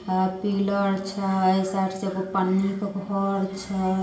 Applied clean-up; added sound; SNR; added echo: none; none; none; reverberation time 0.8 s.